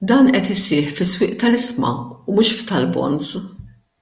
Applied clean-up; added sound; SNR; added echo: none; none; none; none.